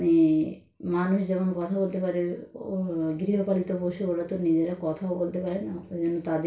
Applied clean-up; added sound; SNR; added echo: none; none; none; reverberation time 0.3 s.